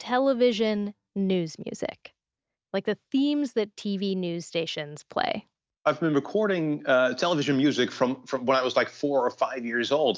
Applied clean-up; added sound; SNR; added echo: none; none; none; none.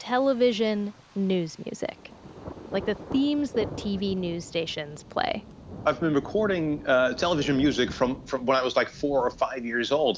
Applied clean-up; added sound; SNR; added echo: none; Thunder; 15 dB; none.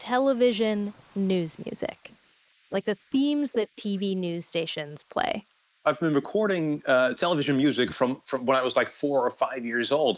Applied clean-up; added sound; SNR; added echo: neural mask model Resemble Enhance denoiser.